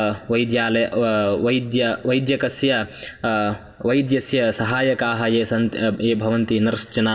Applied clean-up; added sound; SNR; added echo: none; none; none; reverberation time 1.6 s.